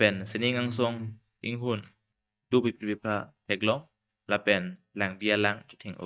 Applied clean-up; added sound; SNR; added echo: neural mask model DeepFilterNet 3.